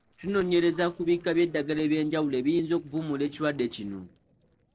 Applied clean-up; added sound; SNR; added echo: neural separator model SepFormer DNS4.